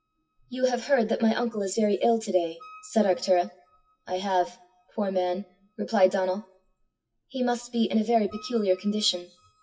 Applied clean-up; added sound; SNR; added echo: classical method WPE with log-MMSE.